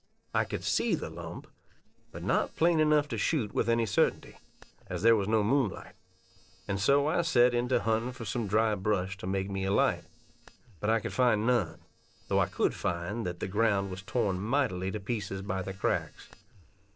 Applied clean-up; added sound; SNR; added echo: neural separator model SepFormer DNS4.